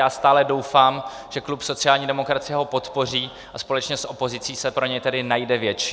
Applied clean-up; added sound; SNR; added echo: none; none; none; none.